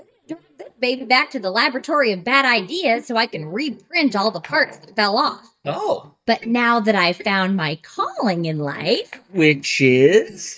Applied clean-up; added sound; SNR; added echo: neural mask model DeepFilterNet 3.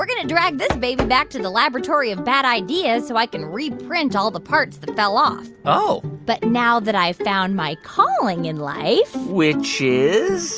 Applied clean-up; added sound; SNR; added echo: none; none; none; none.